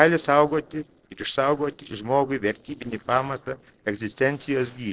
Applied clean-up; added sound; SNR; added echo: neural separator model SepFormer DNS4.